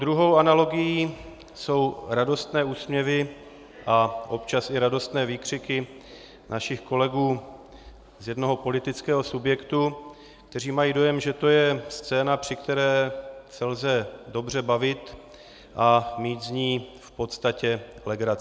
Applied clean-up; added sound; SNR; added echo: none; none; none; none.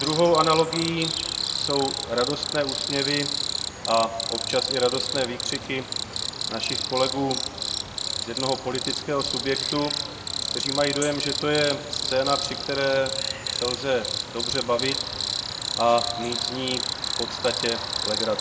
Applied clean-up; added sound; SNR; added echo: none; Cricket; 2 dB; reverberation time 0.9 s.